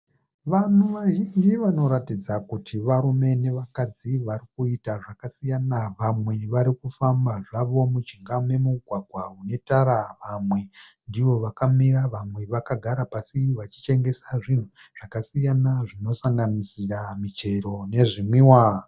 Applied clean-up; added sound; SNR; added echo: none; none; none; none.